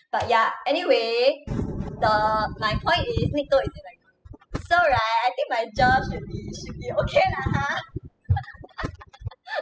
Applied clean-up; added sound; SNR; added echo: classical method spectral subtraction.